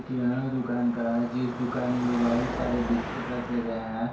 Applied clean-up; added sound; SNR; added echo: none; Car passing by / Traffic noise, roadway noise / Engine; 8 dB; reverberation time 0.3 s.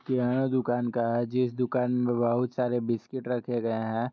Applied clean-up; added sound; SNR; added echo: none; none; none; none.